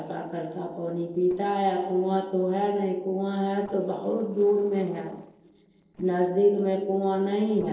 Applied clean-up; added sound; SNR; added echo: neural separator model SepFormer DNS4.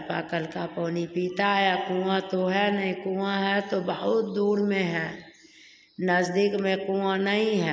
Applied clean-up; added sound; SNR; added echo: none; none; none; none.